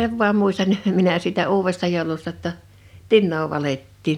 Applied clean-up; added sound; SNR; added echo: none; none; none; none.